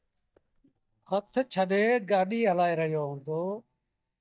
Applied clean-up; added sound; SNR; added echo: neural mask model DeepFilterNet 3.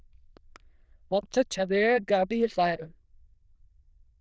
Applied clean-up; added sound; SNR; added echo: neural diffusion model UNIVERSE++.